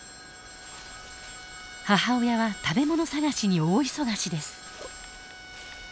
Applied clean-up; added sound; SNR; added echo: none; Trumpet + Telephone; 16 dB; none.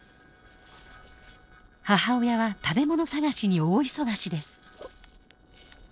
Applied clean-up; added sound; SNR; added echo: neural separator model SepFormer DNS4.